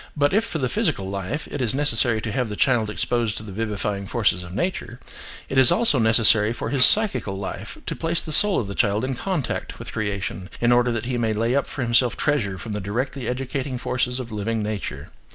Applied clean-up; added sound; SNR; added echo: none; Tambourine; 4 dB; none.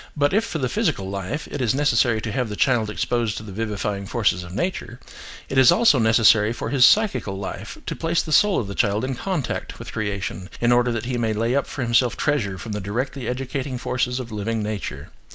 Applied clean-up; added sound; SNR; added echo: none; none; none; none.